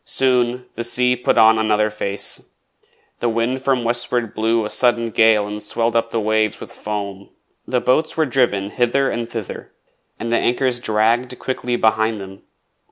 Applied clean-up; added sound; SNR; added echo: none; none; none; none.